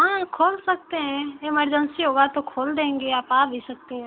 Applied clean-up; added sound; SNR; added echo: none; none; none; none.